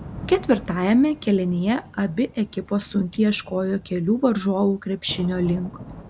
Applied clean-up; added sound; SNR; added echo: none; Thunder / Rain; 18 dB; none.